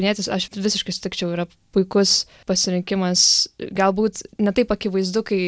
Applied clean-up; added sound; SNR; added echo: none; none; none; none.